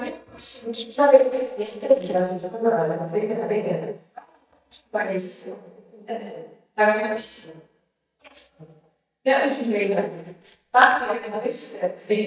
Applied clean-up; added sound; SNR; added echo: neural mask model DeepFilterNet 3.